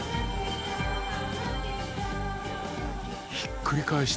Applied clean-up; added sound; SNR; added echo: none; Camera; 18 dB; none.